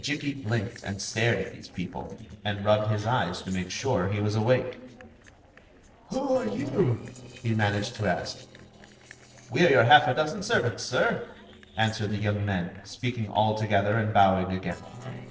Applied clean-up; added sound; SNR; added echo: neural separator model SepFormer DNS4.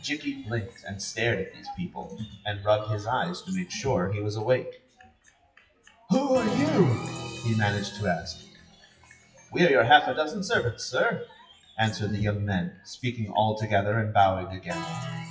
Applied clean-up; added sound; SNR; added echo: classical method WPE with log-MMSE.